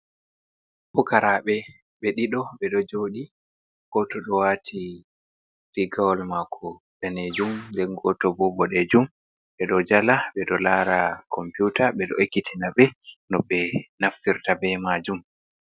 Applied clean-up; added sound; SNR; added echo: none; Bird; 10 dB; none.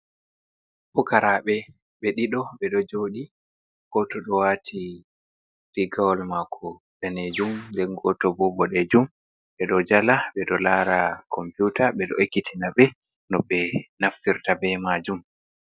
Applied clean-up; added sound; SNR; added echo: neural mask model DeepFilterNet 3.